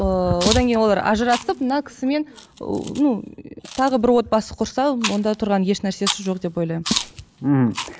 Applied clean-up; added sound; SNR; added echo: none; Chewing, mastication; 11 dB; none.